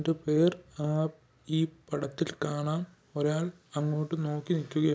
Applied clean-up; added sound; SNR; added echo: none; none; none; none.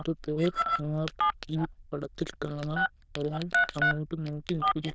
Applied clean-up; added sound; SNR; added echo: neural diffusion model UNIVERSE++.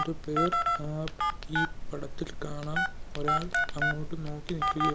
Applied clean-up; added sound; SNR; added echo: none; Telephone; -5 dB; none.